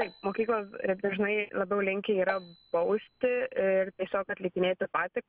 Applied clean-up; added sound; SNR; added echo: none; Marimba, xylophone; 9 dB; none.